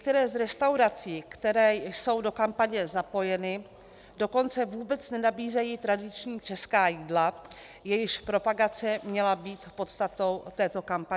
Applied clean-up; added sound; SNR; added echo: none; none; none; none.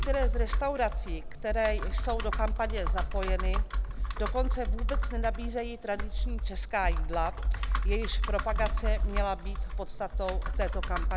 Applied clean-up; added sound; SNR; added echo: none; Computer keyboard; -5 dB; none.